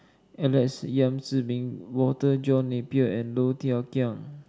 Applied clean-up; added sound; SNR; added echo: none; none; none; none.